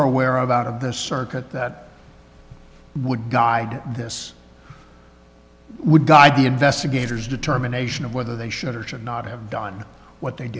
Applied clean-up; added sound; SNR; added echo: none; none; none; none.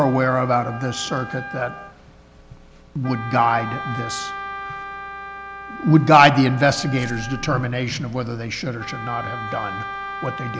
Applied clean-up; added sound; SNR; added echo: none; Wind instrument, woodwind instrument; 12 dB; none.